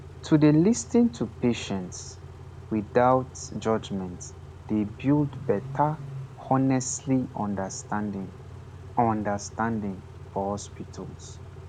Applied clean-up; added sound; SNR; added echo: none; Idling / Accelerating, revving, vroom / Car; 15 dB; none.